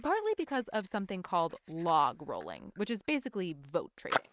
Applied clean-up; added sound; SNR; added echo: neural mask model RNNoise.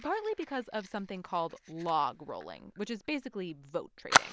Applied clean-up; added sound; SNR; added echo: none; Fire; 0 dB; none.